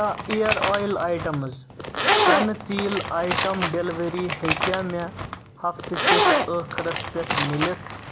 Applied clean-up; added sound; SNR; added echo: none; Zipper (clothing); -1 dB; none.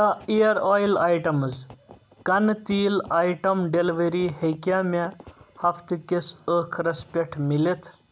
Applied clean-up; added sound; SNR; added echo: none; none; none; none.